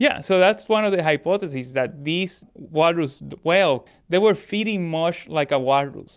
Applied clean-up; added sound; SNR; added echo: none; none; none; none.